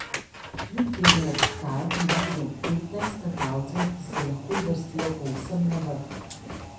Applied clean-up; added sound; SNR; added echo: none; Printer; 1 dB; reverberation time 0.6 s.